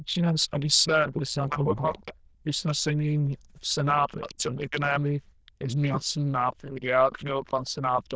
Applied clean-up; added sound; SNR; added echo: neural diffusion model UNIVERSE++.